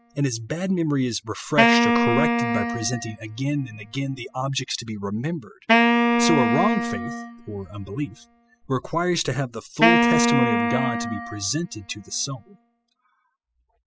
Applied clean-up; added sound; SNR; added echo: classical method spectral subtraction.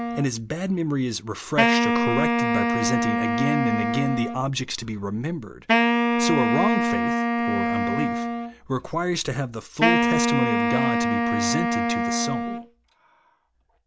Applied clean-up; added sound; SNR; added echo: none; Wind instrument, woodwind instrument; -4 dB; none.